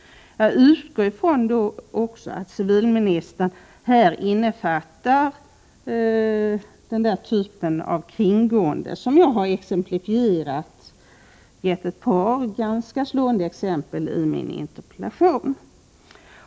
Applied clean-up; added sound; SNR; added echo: none; none; none; none.